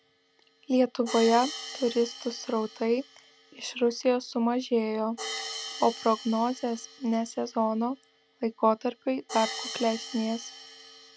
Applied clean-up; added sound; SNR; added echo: none; Hi-hat; 13 dB; none.